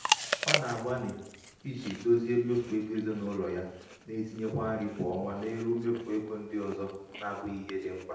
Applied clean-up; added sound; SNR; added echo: none; Chewing, mastication; 5 dB; reverberation time 0.8 s.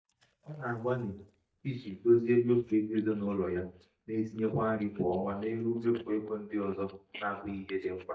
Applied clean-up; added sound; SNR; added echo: neural mask model DeepFilterNet 3.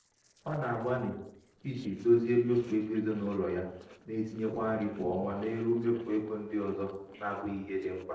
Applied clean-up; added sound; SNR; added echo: neural separator model SepFormer DNS4.